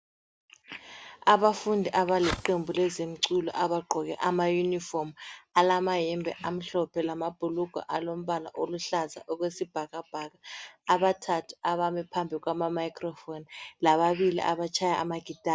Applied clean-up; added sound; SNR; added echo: none; Fireworks; 9 dB; none.